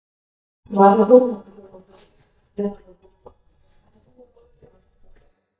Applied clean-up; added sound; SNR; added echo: neural mask model DeepFilterNet 3.